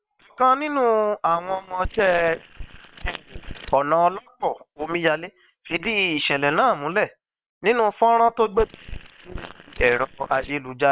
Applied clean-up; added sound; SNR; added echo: neural separator model SepFormer WHAM!.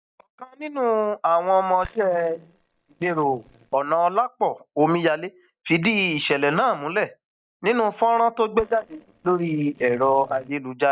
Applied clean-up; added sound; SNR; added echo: neural mask model DeepFilterNet 3.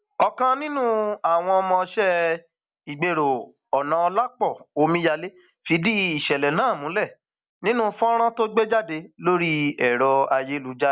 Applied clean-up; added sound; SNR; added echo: none; none; none; none.